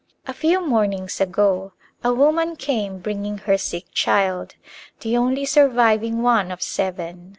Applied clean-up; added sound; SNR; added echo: none; none; none; none.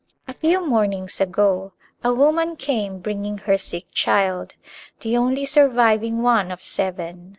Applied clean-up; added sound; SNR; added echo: neural separator model SepFormer DNS4.